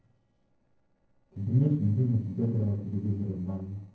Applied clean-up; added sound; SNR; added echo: neural separator model SepFormer DNS4.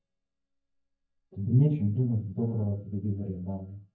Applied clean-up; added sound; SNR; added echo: neural mask model DeepFilterNet 3.